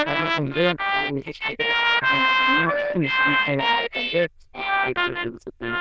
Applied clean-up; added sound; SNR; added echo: neural diffusion model UNIVERSE++.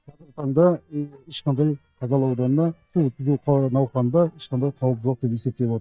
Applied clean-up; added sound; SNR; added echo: neural mask model DeepFilterNet 3.